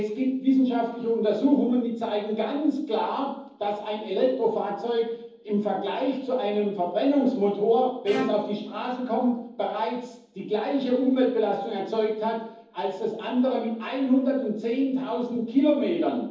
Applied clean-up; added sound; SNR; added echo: neural separator model SepFormer DNS4.